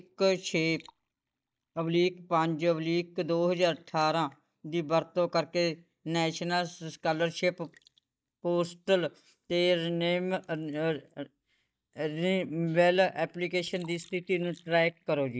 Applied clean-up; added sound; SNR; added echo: neural mask model DeepFilterNet 3.